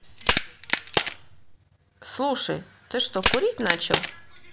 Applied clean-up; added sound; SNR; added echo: none; Crack; -3 dB; none.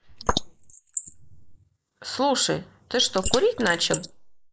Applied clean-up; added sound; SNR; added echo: neural mask model Resemble Enhance denoiser.